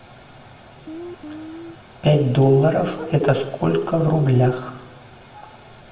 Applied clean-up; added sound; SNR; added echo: none; Guitar; 14 dB; reverberation time 0.7 s.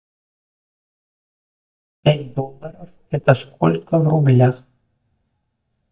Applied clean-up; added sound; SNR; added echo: neural mask model DeepFilterNet 3.